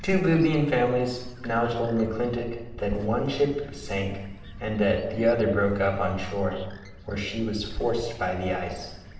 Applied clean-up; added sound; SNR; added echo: none; Bird; 16 dB; reverberation time 0.8 s.